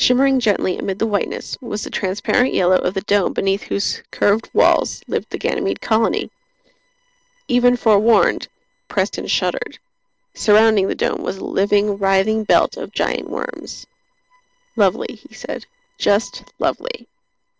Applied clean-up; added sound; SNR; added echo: neural separator model SepFormer DNS4.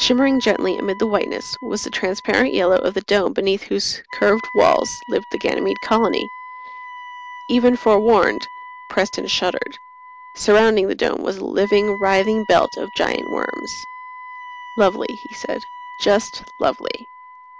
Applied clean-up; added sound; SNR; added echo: none; Wind instrument, woodwind instrument; 16 dB; none.